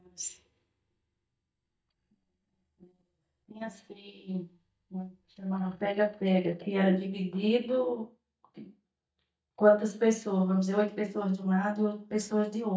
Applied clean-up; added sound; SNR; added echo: neural mask model DeepFilterNet 3.